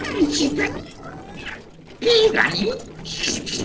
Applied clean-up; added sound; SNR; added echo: neural separator model SepFormer DNS4.